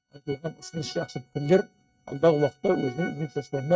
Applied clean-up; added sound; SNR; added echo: neural mask model RNNoise.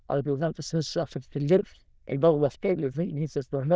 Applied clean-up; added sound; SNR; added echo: neural diffusion model UNIVERSE++.